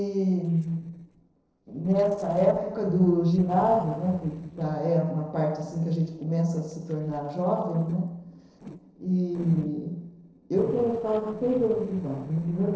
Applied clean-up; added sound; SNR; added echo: neural separator model SepFormer DNS4.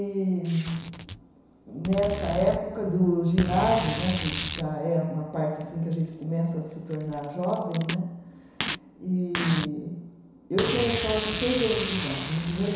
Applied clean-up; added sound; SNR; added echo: none; Packing tape, duct tape; 4 dB; reverberation time 1.0 s.